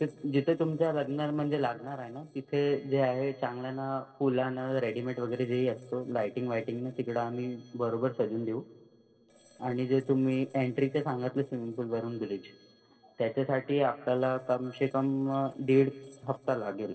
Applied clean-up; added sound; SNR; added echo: neural separator model SepFormer DNS4.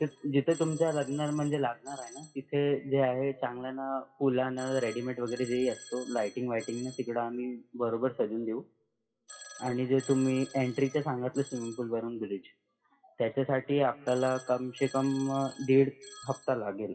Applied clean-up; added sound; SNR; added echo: classical method WPE with log-MMSE.